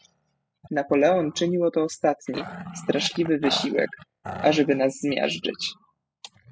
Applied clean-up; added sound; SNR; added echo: classical method spectral subtraction.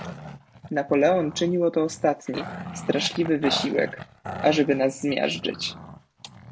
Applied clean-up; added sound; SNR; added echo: none; Growling; 13 dB; none.